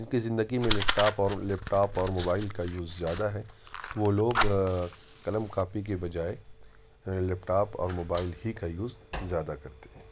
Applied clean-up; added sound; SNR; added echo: none; Fire; 5 dB; none.